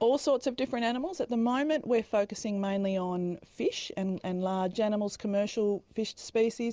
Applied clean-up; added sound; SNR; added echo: none; none; none; none.